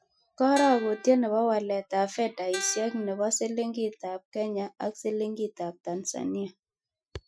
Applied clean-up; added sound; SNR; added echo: classical method Wiener filter.